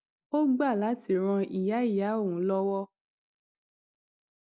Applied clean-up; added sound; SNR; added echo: none; none; none; none.